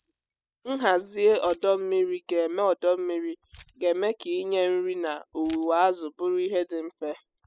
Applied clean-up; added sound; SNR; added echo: classical method spectral subtraction.